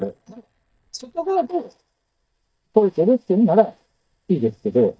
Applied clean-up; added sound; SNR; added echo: neural mask model DeepFilterNet 3.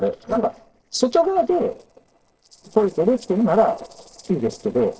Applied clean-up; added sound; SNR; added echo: neural separator model SepFormer DNS4.